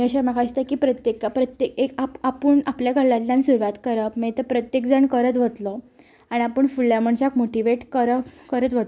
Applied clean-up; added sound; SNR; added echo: none; none; none; none.